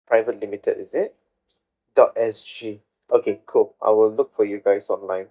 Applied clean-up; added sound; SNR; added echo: neural mask model DeepFilterNet 3.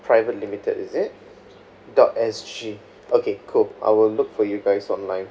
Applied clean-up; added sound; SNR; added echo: none; none; none; none.